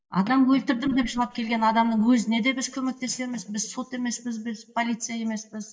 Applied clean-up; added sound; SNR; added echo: neural mask model DeepFilterNet 3.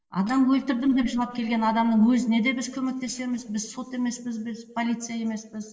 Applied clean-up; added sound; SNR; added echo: neural separator model SepFormer DNS4.